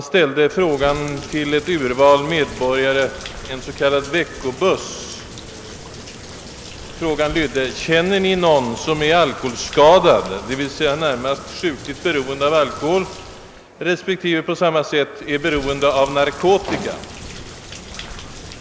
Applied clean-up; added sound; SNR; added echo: none; Rain; 16 dB; none.